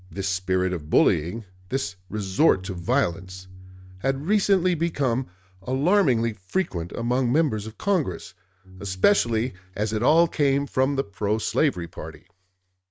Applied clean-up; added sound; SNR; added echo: neural mask model RNNoise.